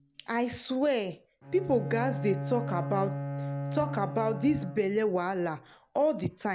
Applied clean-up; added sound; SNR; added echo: none; Bowed string instrument; 7 dB; none.